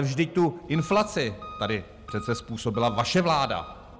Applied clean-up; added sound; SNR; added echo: none; Engine; 16 dB; none.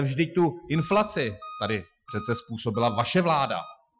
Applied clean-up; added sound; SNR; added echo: classical method Wiener filter.